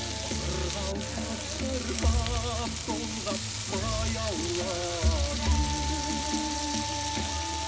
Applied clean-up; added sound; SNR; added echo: none; Frying (food); 6 dB; reverberation time 2.0 s.